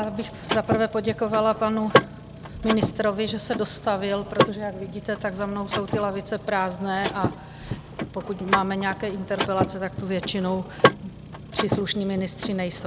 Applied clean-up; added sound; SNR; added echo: none; Mechanisms / Car; 1 dB; none.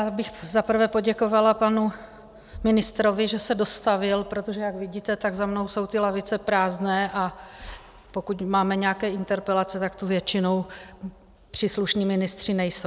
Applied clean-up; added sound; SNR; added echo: none; none; none; none.